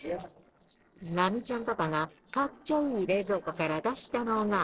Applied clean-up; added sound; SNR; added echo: neural separator model SepFormer DNS4.